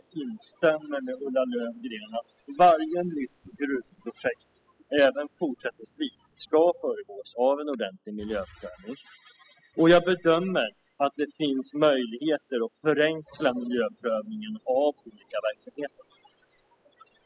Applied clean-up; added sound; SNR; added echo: classical method spectral subtraction.